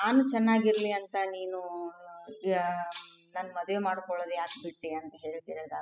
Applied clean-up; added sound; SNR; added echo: classical method spectral subtraction.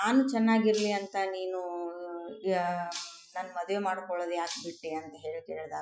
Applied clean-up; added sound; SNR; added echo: classical method Wiener filter.